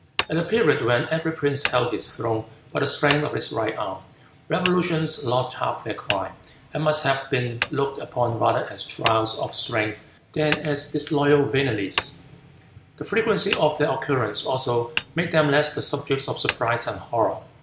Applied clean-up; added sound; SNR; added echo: none; Hammer; 12 dB; reverberation time 0.3 s.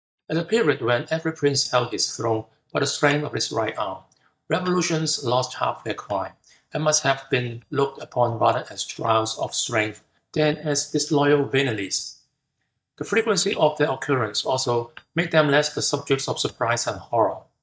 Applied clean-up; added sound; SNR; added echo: neural mask model DeepFilterNet 3.